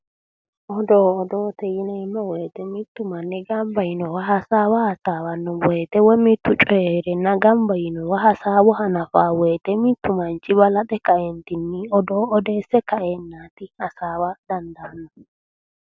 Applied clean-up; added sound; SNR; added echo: none; none; none; none.